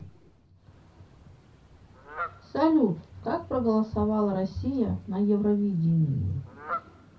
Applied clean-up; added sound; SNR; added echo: none; Fowl; 16 dB; reverberation time 0.3 s.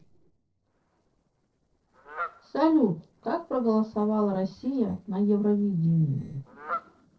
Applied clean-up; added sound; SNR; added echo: neural separator model SepFormer DNS4.